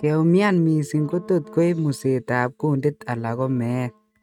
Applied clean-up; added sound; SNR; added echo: neural mask model RNNoise.